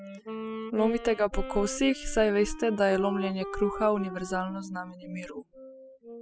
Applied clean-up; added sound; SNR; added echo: classical method spectral subtraction.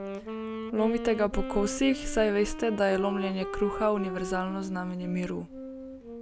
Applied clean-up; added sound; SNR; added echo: none; Wind instrument, woodwind instrument; 8 dB; none.